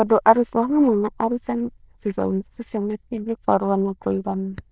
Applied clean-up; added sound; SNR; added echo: neural diffusion model UNIVERSE++.